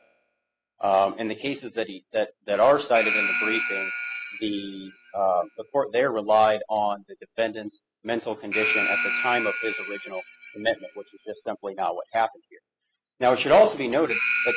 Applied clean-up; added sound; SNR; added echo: classical method spectral subtraction.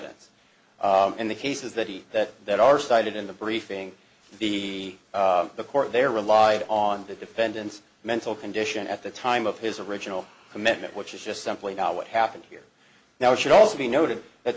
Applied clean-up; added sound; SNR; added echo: none; none; none; none.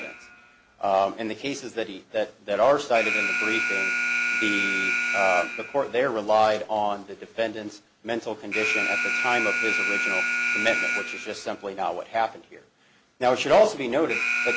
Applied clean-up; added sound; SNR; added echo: none; Alarm; 2 dB; none.